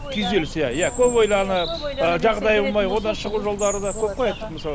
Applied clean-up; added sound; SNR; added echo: none; Bird; 11 dB; none.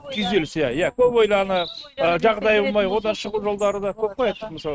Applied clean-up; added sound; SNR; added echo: neural mask model RNNoise.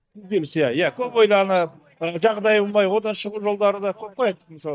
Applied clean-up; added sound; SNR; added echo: neural mask model DeepFilterNet 3.